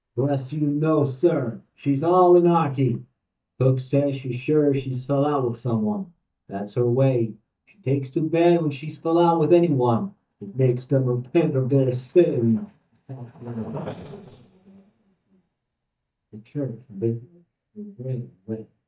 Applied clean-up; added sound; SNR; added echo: neural mask model DeepFilterNet 3.